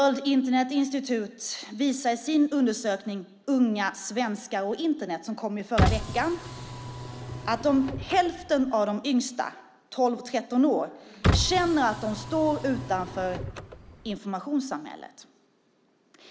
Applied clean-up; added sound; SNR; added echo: none; Car; 3 dB; none.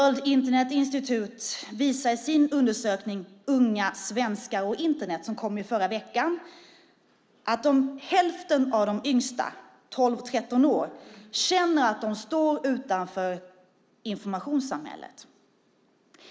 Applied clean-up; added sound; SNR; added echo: none; none; none; none.